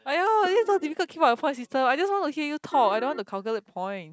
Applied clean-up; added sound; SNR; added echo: neural mask model RNNoise.